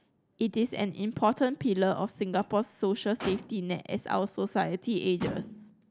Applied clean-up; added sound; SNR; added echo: none; Motor vehicle (road); 16 dB; none.